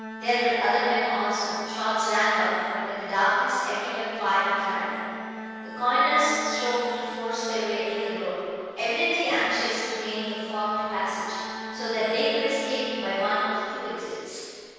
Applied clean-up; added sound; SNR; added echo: none; Bowed string instrument; 12 dB; reverberation time 2.2 s.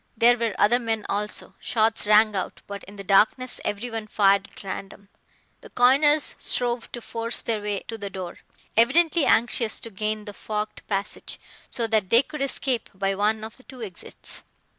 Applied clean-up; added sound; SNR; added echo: none; none; none; none.